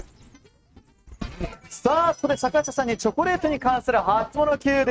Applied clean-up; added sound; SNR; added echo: neural mask model RNNoise.